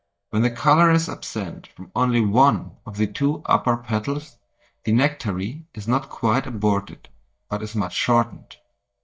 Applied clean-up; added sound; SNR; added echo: neural mask model DeepFilterNet 3.